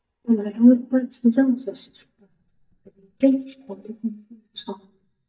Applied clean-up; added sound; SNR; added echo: neural mask model DeepFilterNet 3.